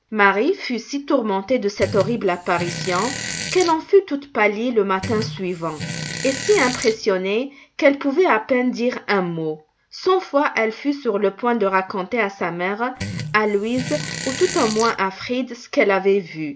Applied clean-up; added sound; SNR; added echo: none; Fart; 8 dB; none.